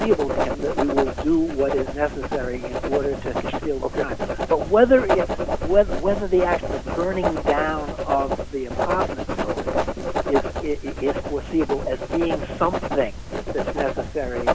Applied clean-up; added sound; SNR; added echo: none; Writing; 2 dB; none.